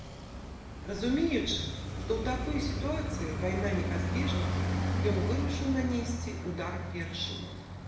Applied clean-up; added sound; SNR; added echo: none; Traffic noise, roadway noise; -1 dB; reverberation time 0.9 s.